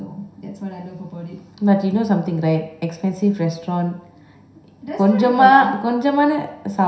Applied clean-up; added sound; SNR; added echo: none; none; none; reverberation time 0.7 s.